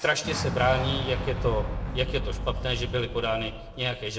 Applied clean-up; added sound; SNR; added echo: none; Boom; 4 dB; reverberation time 0.6 s.